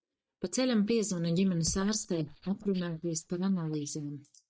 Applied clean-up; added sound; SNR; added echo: neural mask model DeepFilterNet 3.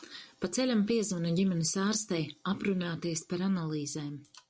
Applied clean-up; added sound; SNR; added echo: none; none; none; none.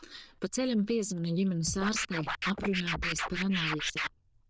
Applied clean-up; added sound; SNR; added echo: neural diffusion model UNIVERSE++.